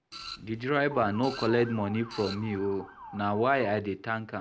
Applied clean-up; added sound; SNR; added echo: none; Printer + Motor vehicle (road) / Siren; 14 dB; none.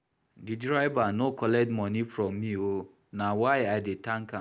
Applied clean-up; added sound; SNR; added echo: none; none; none; none.